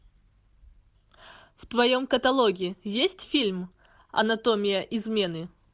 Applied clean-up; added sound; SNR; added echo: none; none; none; none.